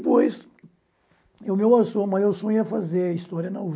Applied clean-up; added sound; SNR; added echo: none; none; none; none.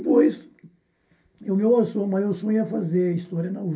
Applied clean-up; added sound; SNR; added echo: none; none; none; reverberation time 0.1 s.